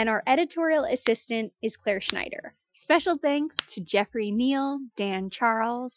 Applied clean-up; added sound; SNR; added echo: classical method Wiener filter.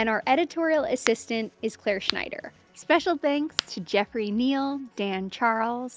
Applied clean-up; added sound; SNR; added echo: none; Crack; 11 dB; none.